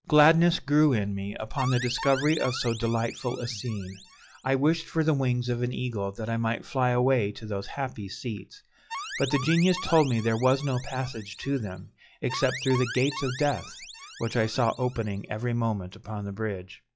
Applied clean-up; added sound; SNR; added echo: classical method log-MMSE.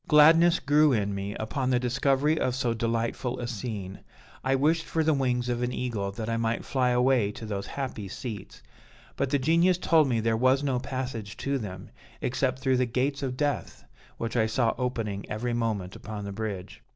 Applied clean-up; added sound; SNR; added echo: none; none; none; none.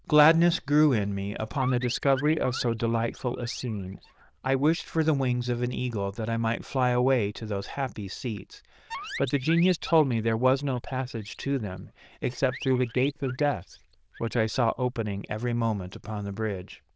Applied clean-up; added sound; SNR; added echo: neural diffusion model UNIVERSE++.